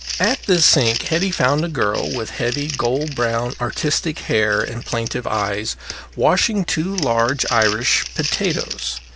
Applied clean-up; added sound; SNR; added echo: none; Crumpling, crinkling; 10 dB; none.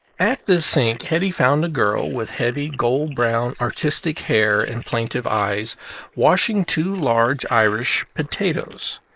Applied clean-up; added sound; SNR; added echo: neural mask model Resemble Enhance denoiser.